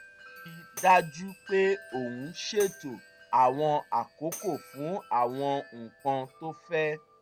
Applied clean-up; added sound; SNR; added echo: none; Wind chime + Tambourine; 19 dB; none.